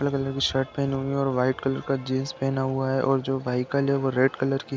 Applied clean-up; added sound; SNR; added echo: none; none; none; none.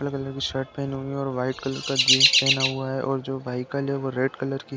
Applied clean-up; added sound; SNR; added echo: none; Chirp, tweet; -3 dB; none.